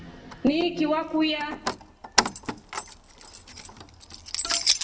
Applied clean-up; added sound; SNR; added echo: none; Keys jangling; 1 dB; reverberation time 0.7 s.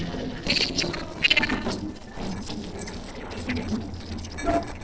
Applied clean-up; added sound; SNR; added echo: neural separator model SepFormer DNS4.